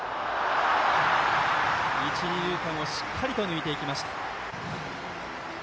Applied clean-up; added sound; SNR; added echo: none; none; none; none.